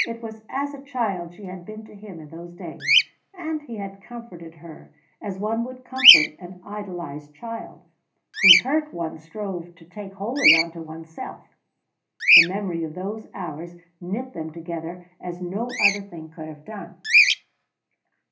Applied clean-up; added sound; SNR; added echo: none; Bird vocalization, bird call, bird song; -4 dB; reverberation time 0.3 s.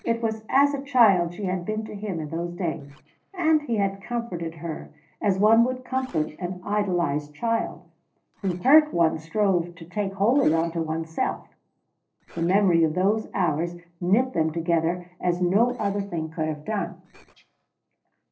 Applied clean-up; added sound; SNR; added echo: neural separator model SepFormer DNS4.